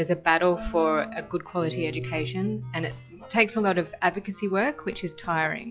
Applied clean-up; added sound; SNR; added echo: classical method log-MMSE.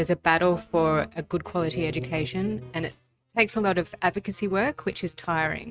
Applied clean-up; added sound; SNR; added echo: neural mask model RNNoise.